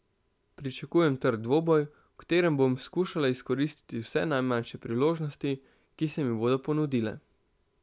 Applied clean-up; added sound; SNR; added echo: none; none; none; none.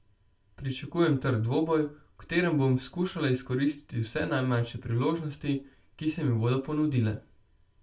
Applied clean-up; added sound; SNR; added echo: none; none; none; reverberation time 0.2 s.